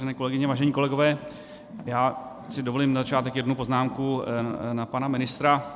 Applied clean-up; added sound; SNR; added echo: none; Car; 16 dB; none.